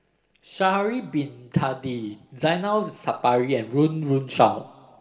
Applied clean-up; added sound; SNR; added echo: none; none; none; reverberation time 1.9 s.